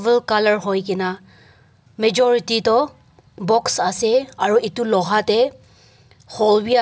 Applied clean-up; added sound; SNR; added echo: none; none; none; none.